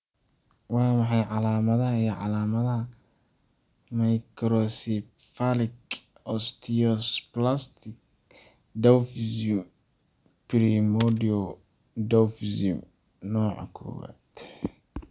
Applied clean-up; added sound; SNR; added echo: none; Coin (dropping); -1 dB; none.